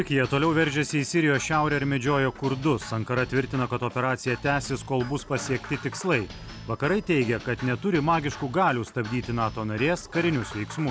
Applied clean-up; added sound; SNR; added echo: none; none; none; none.